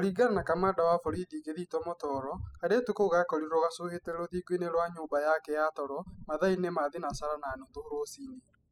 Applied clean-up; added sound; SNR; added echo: classical method spectral subtraction.